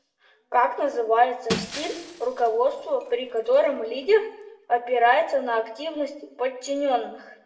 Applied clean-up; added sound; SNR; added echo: none; Shatter; 14 dB; reverberation time 0.6 s.